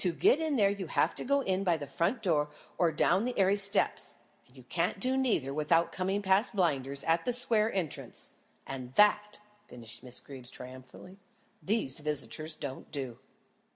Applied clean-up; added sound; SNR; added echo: none; none; none; none.